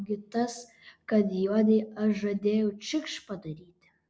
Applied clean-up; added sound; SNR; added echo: none; none; none; none.